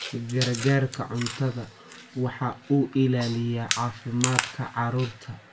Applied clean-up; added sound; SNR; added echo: none; Chewing, mastication; 9 dB; reverberation time 0.2 s.